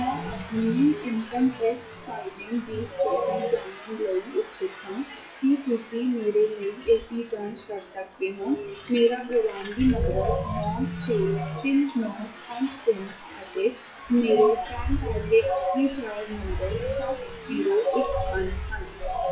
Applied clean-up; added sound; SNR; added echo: classical method WPE with log-MMSE.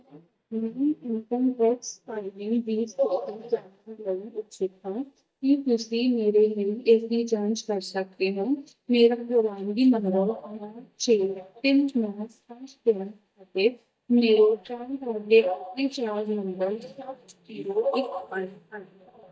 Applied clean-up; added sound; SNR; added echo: neural mask model DeepFilterNet 3.